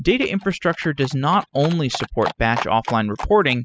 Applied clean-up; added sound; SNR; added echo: classical method spectral subtraction.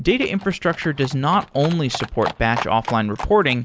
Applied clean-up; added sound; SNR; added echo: none; Livestock, farm animals, working animals; 13 dB; none.